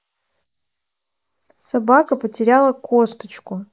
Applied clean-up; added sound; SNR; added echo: neural mask model Resemble Enhance denoiser.